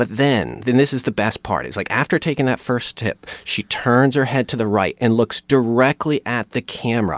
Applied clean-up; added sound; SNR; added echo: none; none; none; none.